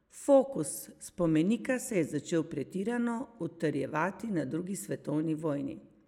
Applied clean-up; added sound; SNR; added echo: none; none; none; none.